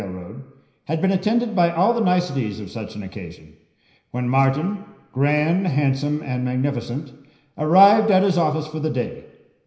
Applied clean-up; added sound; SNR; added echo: none; none; none; reverberation time 0.9 s.